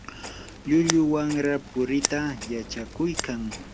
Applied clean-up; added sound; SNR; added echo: none; Scissors; 9 dB; none.